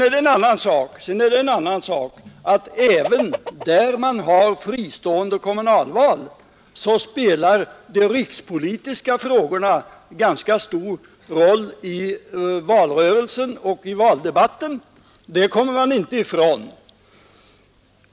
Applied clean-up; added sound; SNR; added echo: none; Chicken, rooster; 11 dB; none.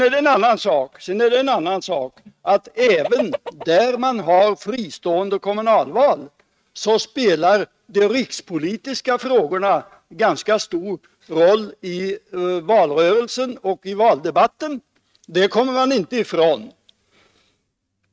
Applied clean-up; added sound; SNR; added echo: neural mask model RNNoise.